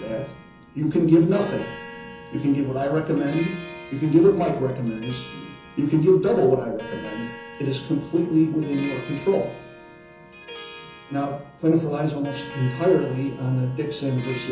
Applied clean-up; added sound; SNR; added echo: none; Harp; 17 dB; reverberation time 0.6 s.